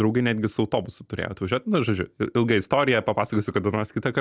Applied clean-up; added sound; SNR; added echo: none; none; none; none.